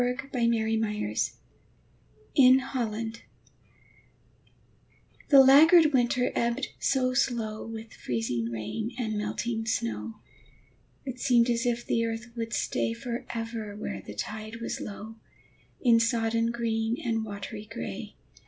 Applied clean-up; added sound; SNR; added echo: none; none; none; none.